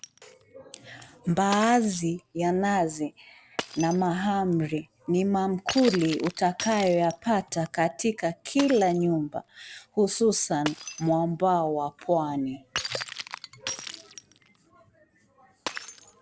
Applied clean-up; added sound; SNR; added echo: none; Shatter; 14 dB; none.